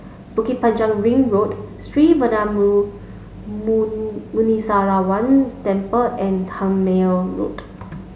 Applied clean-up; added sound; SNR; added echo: none; none; none; none.